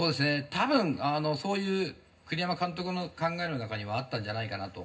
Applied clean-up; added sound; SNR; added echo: none; none; none; reverberation time 0.4 s.